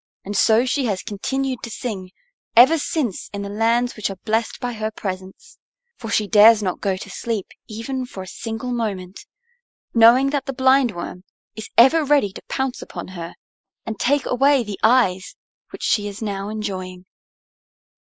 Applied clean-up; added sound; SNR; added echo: neural mask model Resemble Enhance denoiser.